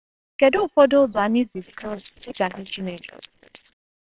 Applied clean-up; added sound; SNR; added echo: neural separator model SepFormer WHAMR!.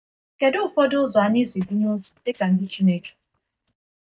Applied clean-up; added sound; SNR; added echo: neural mask model DeepFilterNet 3.